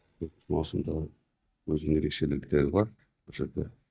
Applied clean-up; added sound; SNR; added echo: neural mask model DeepFilterNet 3.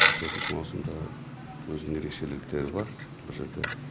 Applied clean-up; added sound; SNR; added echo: none; Coin (dropping); -3 dB; none.